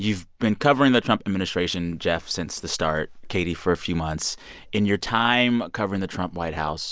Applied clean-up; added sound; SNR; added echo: none; none; none; none.